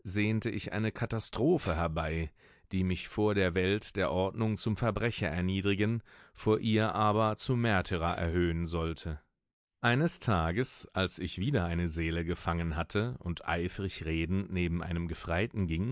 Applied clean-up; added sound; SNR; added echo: neural mask model Resemble Enhance denoiser.